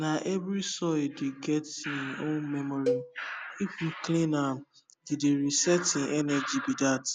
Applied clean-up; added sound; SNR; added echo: none; Cowbell; 7 dB; none.